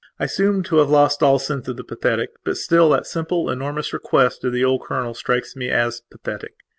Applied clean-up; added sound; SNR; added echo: none; none; none; none.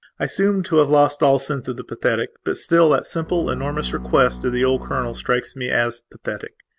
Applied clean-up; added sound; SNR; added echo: none; Bowed string instrument; 13 dB; none.